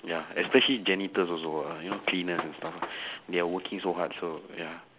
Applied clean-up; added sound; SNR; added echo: none; Gunshot, gunfire; 10 dB; none.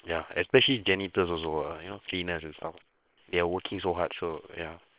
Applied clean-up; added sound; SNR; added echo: neural separator model SepFormer WHAM!.